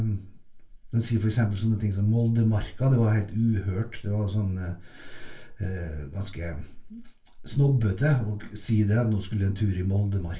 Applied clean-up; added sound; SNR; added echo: none; none; none; reverberation time 0.2 s.